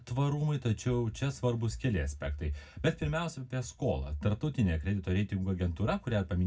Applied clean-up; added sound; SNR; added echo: none; none; none; reverberation time 0.4 s.